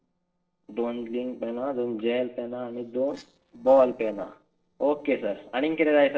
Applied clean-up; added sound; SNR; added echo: neural separator model SepFormer DNS4.